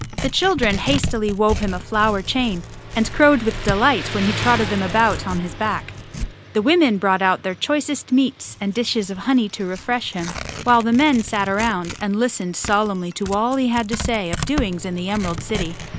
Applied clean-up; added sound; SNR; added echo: none; Tearing + Motorcycle; 9 dB; none.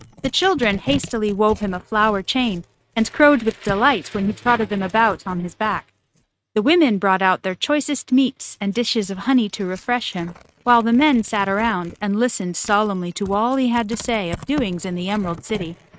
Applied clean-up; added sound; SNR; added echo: neural mask model RNNoise.